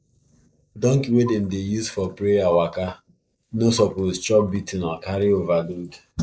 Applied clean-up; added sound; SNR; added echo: neural mask model Resemble Enhance denoiser.